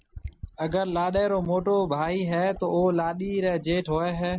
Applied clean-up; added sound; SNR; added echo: none; Fill (with liquid); 18 dB; none.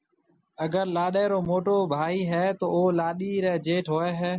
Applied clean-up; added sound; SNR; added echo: none; none; none; none.